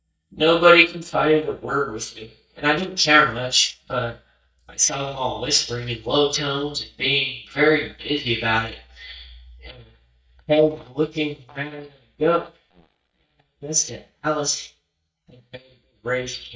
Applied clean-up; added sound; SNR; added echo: neural mask model DeepFilterNet 3.